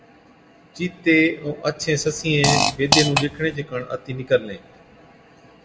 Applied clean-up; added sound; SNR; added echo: none; Fart; -1 dB; reverberation time 0.8 s.